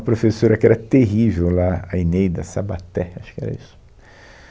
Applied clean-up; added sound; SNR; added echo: none; none; none; none.